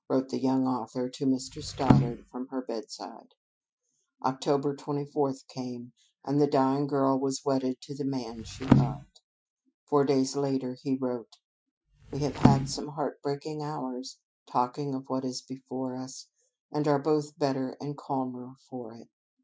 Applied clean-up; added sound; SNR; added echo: classical method Wiener filter.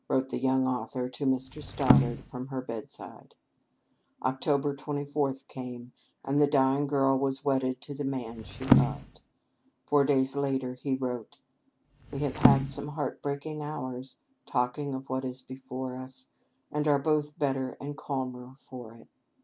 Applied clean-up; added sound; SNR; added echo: none; Percussion; -3 dB; none.